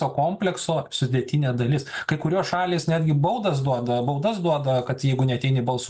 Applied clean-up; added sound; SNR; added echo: none; none; none; none.